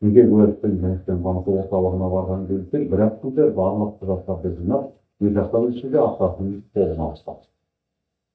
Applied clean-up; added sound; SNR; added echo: neural mask model DeepFilterNet 3.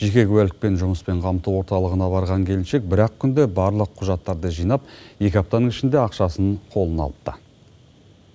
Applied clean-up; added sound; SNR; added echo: none; none; none; none.